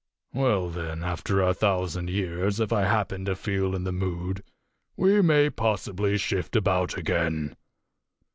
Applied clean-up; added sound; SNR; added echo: none; none; none; none.